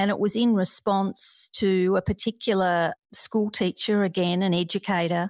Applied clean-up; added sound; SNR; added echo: none; none; none; none.